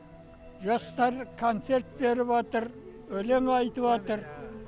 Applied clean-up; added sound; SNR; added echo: none; none; none; none.